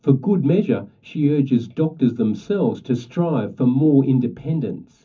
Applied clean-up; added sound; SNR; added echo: none; none; none; reverberation time 0.3 s.